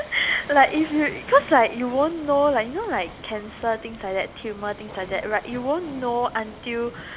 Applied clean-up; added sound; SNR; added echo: none; Waves, surf; 17 dB; none.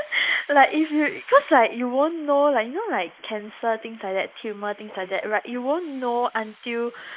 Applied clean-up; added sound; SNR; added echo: neural mask model Resemble Enhance denoiser.